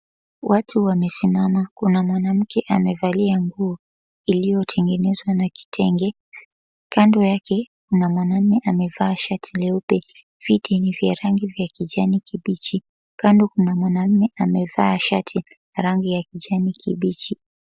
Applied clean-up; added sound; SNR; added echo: none; none; none; none.